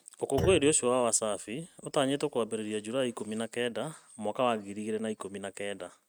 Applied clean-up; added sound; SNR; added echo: neural mask model RNNoise.